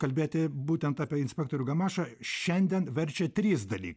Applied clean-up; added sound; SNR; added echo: none; none; none; none.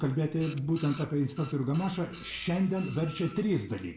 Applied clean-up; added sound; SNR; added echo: none; Printer; 14 dB; reverberation time 0.5 s.